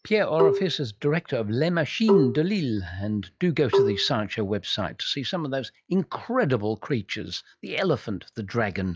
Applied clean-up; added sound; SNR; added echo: classical method log-MMSE.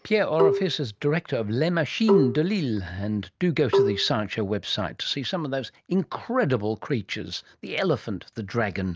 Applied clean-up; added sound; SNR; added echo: none; Marimba, xylophone; -1 dB; none.